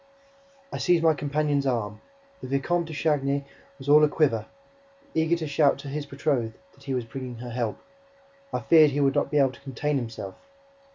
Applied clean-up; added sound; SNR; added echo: none; none; none; none.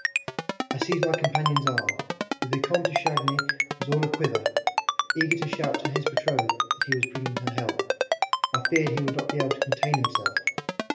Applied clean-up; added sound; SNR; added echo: none; Ringtone; -3 dB; reverberation time 1.4 s.